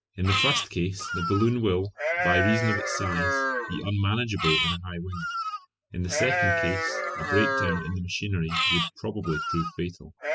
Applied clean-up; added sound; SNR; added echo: classical method spectral subtraction.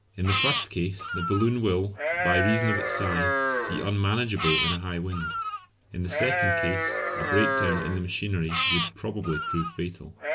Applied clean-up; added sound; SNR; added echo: none; Livestock, farm animals, working animals; 1 dB; none.